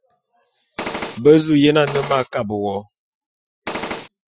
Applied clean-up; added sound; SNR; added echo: classical method Wiener filter.